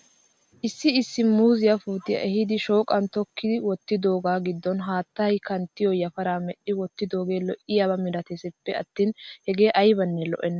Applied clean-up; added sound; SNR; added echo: none; none; none; none.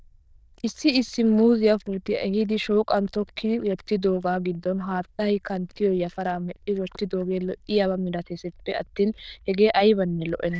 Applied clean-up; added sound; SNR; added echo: neural diffusion model UNIVERSE++.